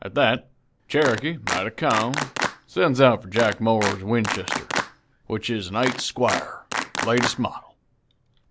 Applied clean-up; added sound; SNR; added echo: none; Clapping; 6 dB; none.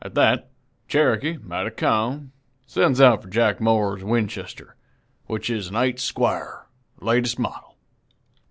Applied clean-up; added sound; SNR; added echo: none; none; none; none.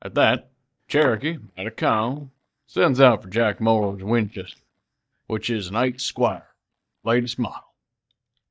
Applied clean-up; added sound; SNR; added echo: neural mask model DeepFilterNet 3.